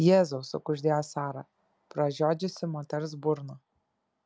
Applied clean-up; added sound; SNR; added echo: none; none; none; none.